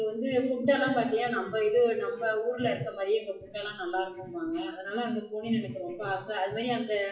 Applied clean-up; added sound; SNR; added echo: classical method WPE with log-MMSE.